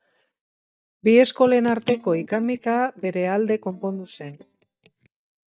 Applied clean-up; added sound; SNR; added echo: neural mask model DeepFilterNet 3.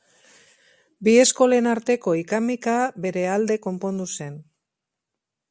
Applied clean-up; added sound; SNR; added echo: none; none; none; none.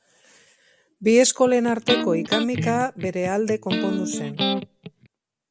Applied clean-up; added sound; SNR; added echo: none; Electric guitar; 4 dB; none.